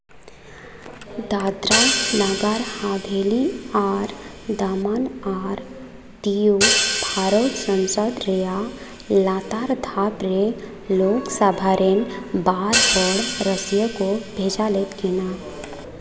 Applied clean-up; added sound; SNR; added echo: none; Hi-hat; 3 dB; none.